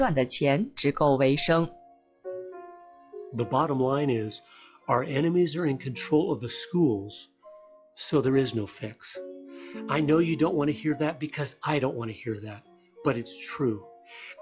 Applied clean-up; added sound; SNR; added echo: classical method log-MMSE.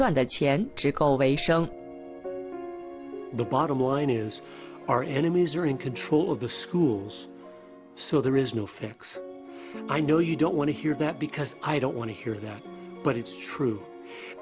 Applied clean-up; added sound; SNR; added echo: none; Electric guitar / Strum; 14 dB; none.